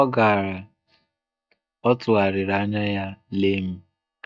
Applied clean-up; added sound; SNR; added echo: neural mask model DeepFilterNet 3.